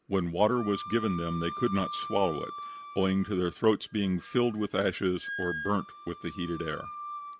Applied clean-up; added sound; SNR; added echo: none; Wind instrument, woodwind instrument; 11 dB; none.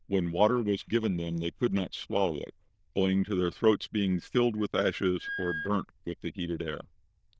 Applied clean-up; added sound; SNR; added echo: neural diffusion model UNIVERSE++.